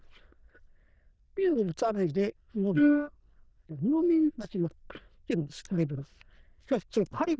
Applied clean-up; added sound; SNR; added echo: neural diffusion model UNIVERSE++.